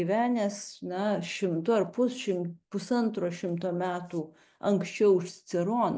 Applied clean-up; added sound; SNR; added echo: none; none; none; none.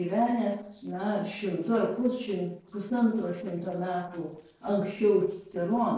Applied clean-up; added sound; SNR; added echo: neural separator model SepFormer DNS4.